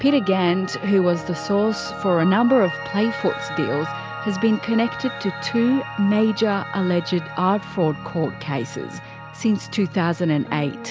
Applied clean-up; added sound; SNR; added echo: none; Piano; 12 dB; none.